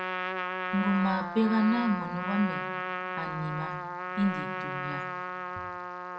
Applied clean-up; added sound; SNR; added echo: none; Trumpet; 3 dB; reverberation time 0.8 s.